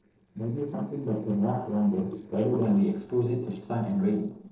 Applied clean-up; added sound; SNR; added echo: neural separator model SepFormer DNS4.